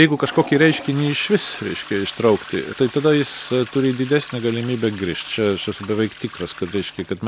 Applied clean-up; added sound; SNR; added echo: none; Toilet flush; 16 dB; none.